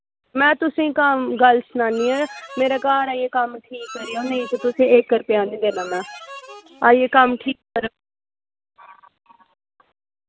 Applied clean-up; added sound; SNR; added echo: none; Harmonica; 18 dB; none.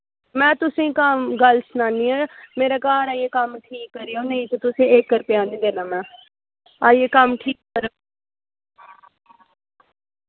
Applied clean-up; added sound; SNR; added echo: none; none; none; none.